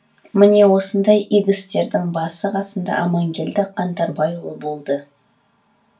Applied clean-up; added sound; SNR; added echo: none; none; none; reverberation time 0.2 s.